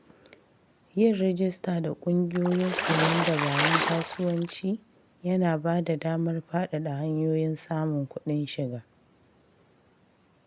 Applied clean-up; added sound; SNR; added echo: none; Water / Splash, splatter; 1 dB; none.